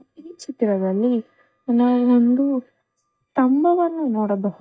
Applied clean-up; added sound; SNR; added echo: neural mask model DeepFilterNet 3.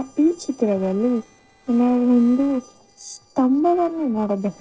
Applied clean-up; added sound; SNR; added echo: neural separator model SepFormer DNS4.